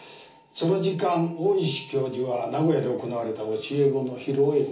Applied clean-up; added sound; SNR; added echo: none; none; none; reverberation time 0.4 s.